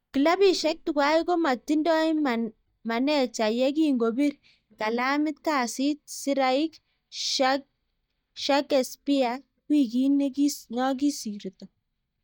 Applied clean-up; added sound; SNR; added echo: neural mask model DeepFilterNet 3.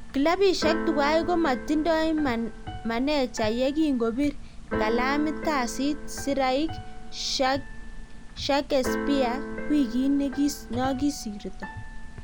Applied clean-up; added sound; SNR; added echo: none; Keyboard (musical); 7 dB; none.